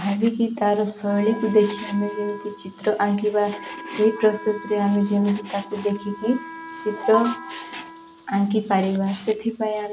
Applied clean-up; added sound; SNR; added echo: none; Wind instrument, woodwind instrument + Frying (food); 16 dB; none.